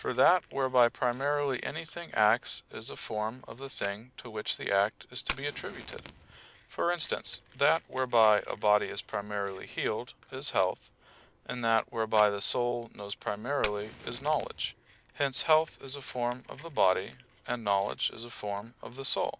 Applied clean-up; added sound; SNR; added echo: none; Fire; 17 dB; none.